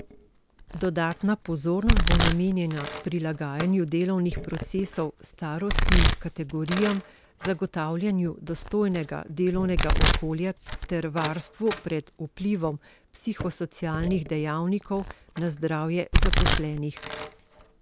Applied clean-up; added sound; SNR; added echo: none; Domestic sounds, home sounds; 0 dB; none.